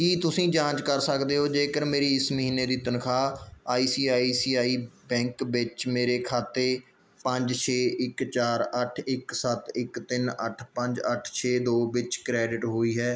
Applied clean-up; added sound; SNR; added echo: none; none; none; none.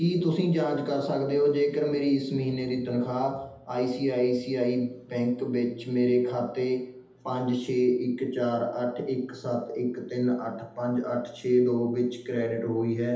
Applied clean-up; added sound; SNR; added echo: none; none; none; reverberation time 0.8 s.